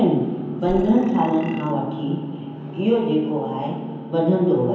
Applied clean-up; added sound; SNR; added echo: none; Burping, eructation; 16 dB; reverberation time 1.0 s.